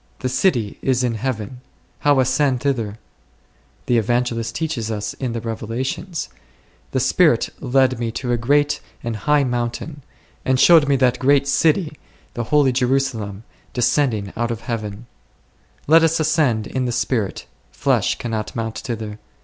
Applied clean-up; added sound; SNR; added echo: none; none; none; none.